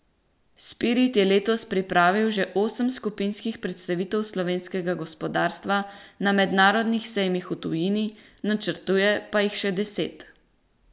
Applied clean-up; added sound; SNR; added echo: none; none; none; none.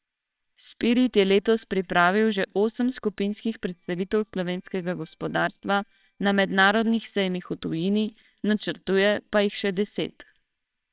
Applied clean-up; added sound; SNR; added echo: neural separator model SepFormer WHAMR!.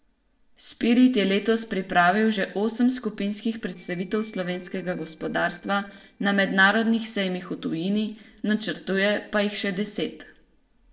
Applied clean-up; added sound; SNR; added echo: neural separator model SepFormer DNS4.